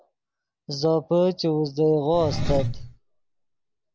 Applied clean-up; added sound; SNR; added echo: none; Engine; 8 dB; none.